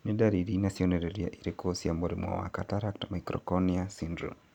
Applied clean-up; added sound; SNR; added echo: none; none; none; none.